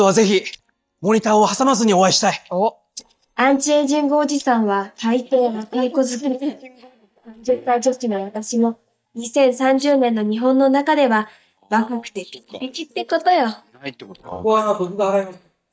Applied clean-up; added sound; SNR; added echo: neural mask model DeepFilterNet 3.